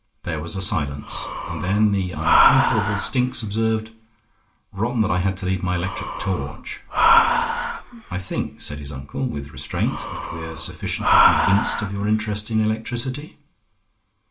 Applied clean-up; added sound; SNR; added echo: none; Breathing; 0 dB; reverberation time 0.2 s.